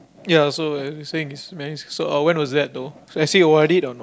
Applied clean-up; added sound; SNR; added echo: none; none; none; none.